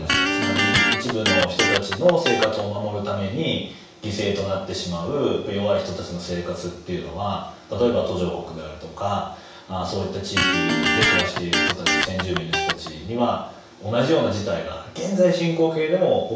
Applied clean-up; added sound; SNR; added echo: none; Electric guitar; -2 dB; reverberation time 0.7 s.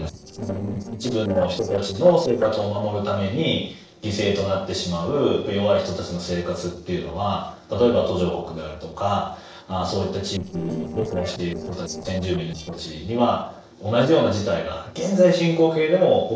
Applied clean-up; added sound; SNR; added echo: neural separator model SepFormer DNS4.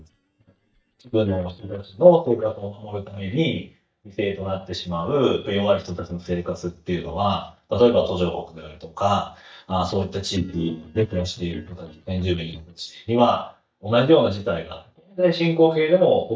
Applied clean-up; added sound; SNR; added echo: neural mask model DeepFilterNet 3.